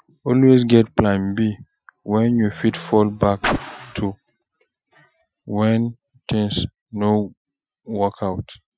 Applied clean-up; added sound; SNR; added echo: classical method Wiener filter.